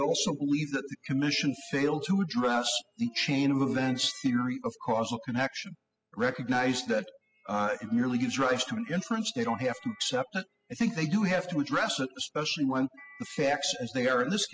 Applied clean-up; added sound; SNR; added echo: classical method spectral subtraction.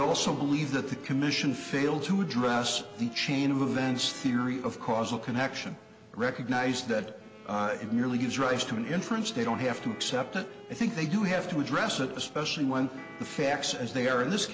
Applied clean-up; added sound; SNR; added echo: none; Wind instrument, woodwind instrument + Piano; 19 dB; none.